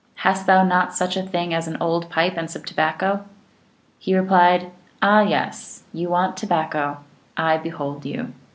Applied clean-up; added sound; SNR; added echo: none; none; none; none.